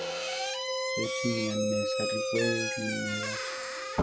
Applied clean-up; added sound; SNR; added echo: none; Mallet percussion + Squeak / Slam; -4 dB; none.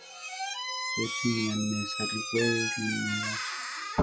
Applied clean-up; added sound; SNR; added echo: classical method log-MMSE.